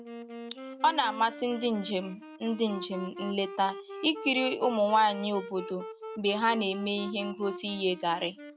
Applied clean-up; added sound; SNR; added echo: none; Wind instrument, woodwind instrument; 12 dB; none.